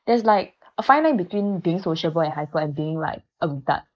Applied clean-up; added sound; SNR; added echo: neural mask model Resemble Enhance denoiser.